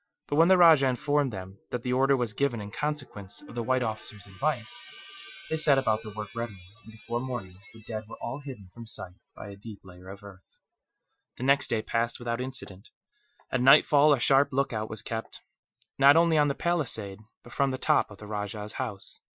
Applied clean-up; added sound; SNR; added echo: classical method Wiener filter.